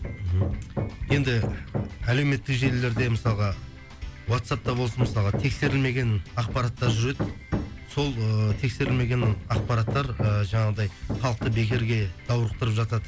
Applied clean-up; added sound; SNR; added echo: none; Hammer; 8 dB; none.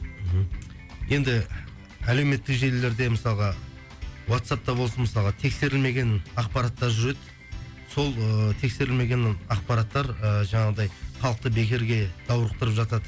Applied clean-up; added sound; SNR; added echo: none; none; none; none.